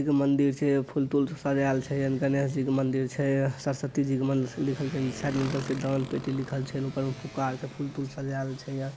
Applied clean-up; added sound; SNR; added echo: none; Motorcycle; 17 dB; none.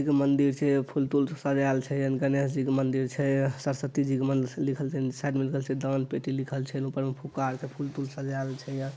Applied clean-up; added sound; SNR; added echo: none; none; none; none.